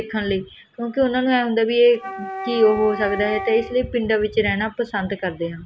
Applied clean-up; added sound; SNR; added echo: none; Wind instrument, woodwind instrument; 11 dB; none.